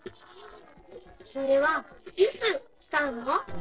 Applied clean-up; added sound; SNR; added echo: neural separator model SepFormer DNS4.